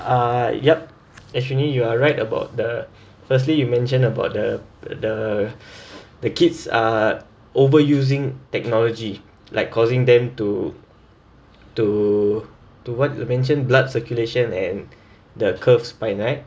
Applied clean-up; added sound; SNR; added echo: none; none; none; none.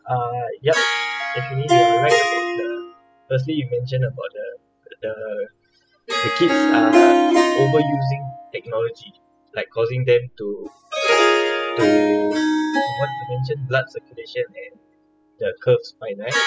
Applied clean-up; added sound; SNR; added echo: classical method spectral subtraction.